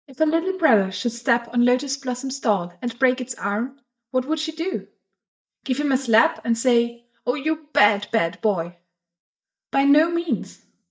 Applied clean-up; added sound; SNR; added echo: neural mask model DeepFilterNet 3.